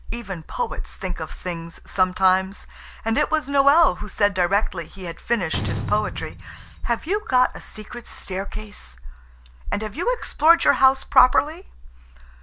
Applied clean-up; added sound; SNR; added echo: none; Slam; 11 dB; none.